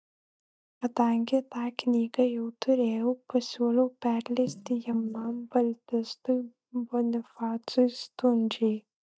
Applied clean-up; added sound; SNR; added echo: neural mask model DeepFilterNet 3.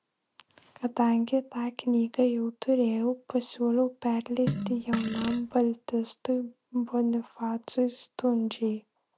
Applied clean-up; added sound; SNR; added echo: none; Fart; 6 dB; none.